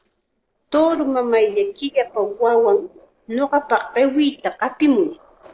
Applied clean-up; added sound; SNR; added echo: neural separator model SepFormer DNS4.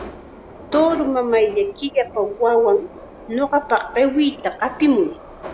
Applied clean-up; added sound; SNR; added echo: none; Subway, metro, underground; 17 dB; none.